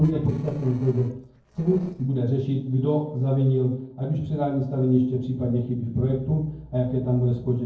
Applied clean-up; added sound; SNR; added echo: neural separator model SepFormer DNS4.